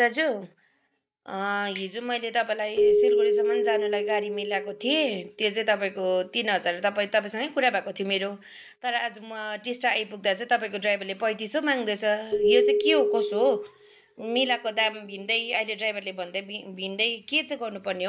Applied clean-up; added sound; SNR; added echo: neural mask model DeepFilterNet 3.